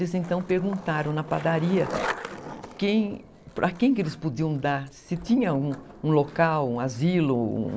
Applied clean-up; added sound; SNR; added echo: none; Skateboard; 14 dB; none.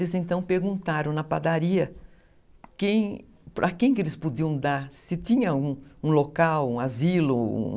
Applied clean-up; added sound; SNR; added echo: none; none; none; none.